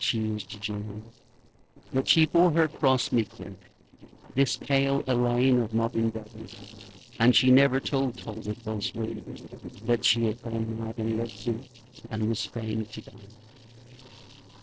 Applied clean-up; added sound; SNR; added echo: neural separator model SepFormer DNS4.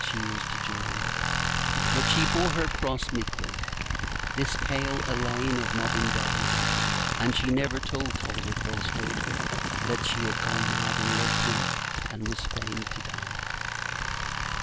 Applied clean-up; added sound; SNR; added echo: none; Gurgling / Liquid + Tools; -4 dB; none.